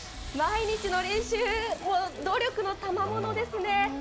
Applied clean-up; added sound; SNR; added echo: none; Toilet flush / Water + Wind; 14 dB; none.